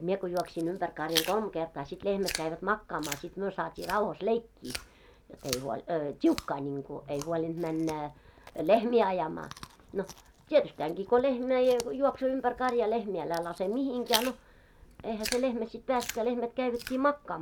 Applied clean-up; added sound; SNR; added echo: none; Chewing, mastication; 13 dB; none.